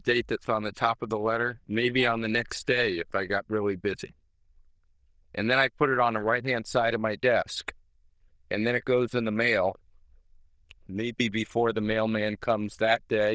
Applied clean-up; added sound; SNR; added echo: neural diffusion model UNIVERSE++.